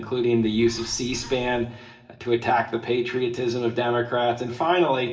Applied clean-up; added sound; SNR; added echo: none; Bird; 18 dB; reverberation time 0.7 s.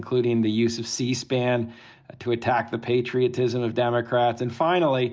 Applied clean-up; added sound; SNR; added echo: none; none; none; none.